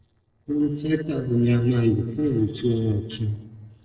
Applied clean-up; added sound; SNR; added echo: neural separator model SepFormer DNS4.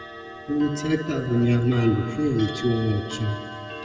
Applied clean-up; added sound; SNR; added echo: none; Clock; 13 dB; reverberation time 2.0 s.